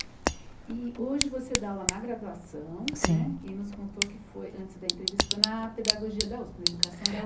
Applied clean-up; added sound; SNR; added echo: none; Shatter + Tick / Bicycle; -1 dB; none.